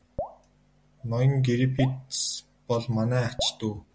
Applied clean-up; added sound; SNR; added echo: none; Drip; 14 dB; none.